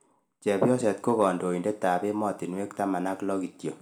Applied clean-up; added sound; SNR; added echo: none; none; none; reverberation time 1.1 s.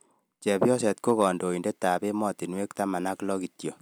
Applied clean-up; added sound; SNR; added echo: none; none; none; none.